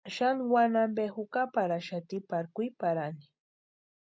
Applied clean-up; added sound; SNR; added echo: none; none; none; none.